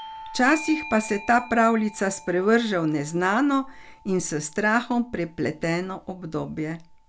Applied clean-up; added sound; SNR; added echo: none; Bell / Doorbell; 18 dB; none.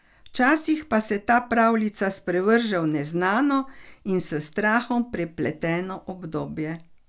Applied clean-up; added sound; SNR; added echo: none; none; none; none.